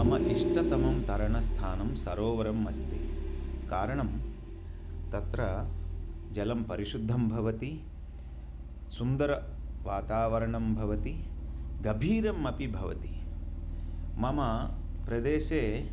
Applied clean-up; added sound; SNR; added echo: none; Vehicle; 0 dB; none.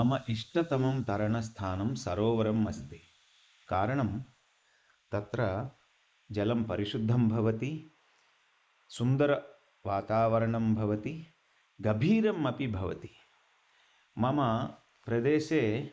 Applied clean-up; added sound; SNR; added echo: neural mask model Resemble Enhance denoiser.